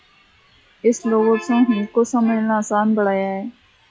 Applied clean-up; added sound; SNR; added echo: classical method log-MMSE.